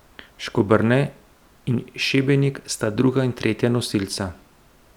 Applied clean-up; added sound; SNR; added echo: none; none; none; none.